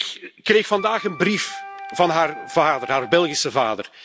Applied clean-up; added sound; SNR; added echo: none; Wind instrument, woodwind instrument; 14 dB; none.